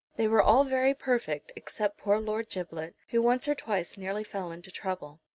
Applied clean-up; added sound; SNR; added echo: none; none; none; none.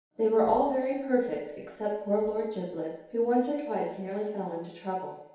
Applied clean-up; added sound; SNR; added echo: none; none; none; reverberation time 2.2 s.